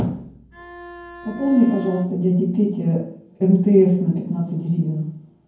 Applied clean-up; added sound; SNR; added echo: none; Bowed string instrument; 18 dB; reverberation time 0.9 s.